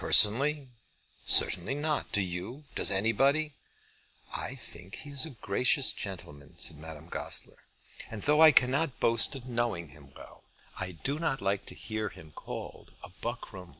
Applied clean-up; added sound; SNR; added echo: none; none; none; none.